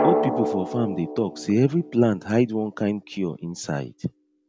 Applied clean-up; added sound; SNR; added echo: none; Drum; 5 dB; none.